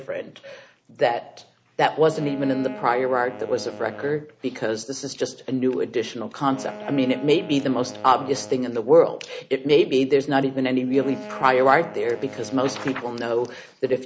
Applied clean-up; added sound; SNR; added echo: none; Wind instrument, woodwind instrument; 18 dB; none.